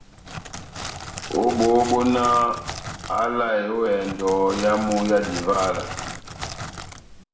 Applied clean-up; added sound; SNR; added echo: none; Crackle; 11 dB; reverberation time 0.7 s.